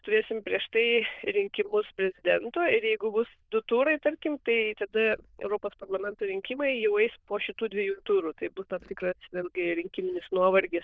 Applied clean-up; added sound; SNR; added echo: neural diffusion model UNIVERSE++.